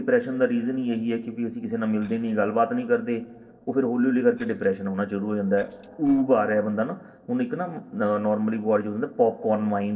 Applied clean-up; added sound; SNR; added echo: neural separator model SepFormer DNS4.